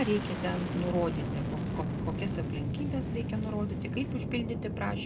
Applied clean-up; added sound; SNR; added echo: none; Fixed-wing aircraft, airplane; -1 dB; reverberation time 0.2 s.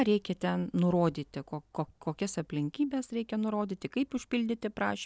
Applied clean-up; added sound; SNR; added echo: none; none; none; none.